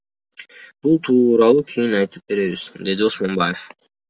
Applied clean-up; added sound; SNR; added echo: none; none; none; none.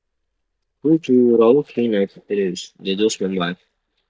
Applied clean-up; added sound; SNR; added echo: neural mask model DeepFilterNet 3.